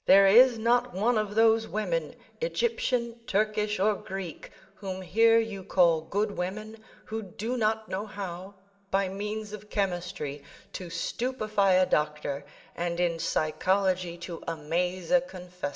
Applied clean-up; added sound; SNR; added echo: none; none; none; reverberation time 1.1 s.